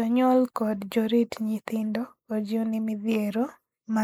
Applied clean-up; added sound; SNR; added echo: neural mask model Resemble Enhance denoiser.